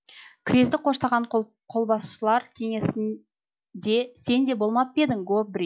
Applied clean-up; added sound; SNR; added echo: none; none; none; none.